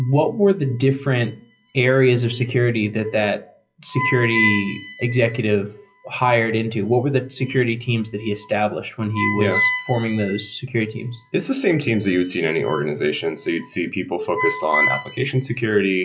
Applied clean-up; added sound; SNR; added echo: classical method WPE with log-MMSE.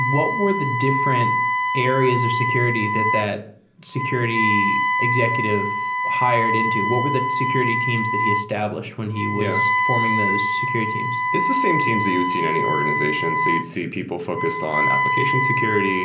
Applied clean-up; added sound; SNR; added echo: none; Wind instrument, woodwind instrument; -2 dB; reverberation time 0.5 s.